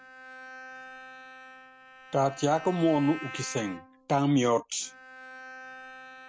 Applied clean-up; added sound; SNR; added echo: none; Bowed string instrument; 15 dB; none.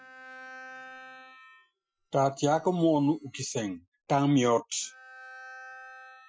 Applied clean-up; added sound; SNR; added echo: classical method Wiener filter.